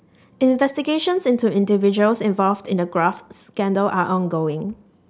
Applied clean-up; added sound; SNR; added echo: none; none; none; none.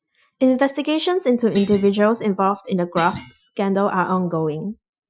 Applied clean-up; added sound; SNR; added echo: classical method Wiener filter.